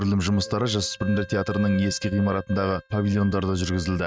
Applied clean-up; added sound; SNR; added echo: neural mask model RNNoise.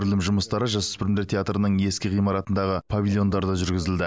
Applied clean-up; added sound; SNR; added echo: none; none; none; none.